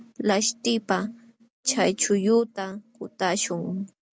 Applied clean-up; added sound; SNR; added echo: none; none; none; none.